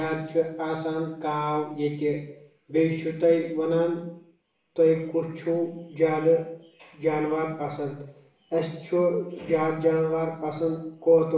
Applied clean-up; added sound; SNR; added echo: none; none; none; reverberation time 0.7 s.